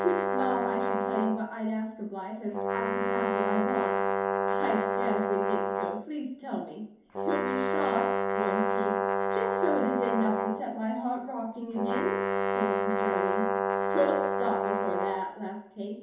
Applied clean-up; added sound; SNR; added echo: none; Brass instrument; -3 dB; reverberation time 2.8 s.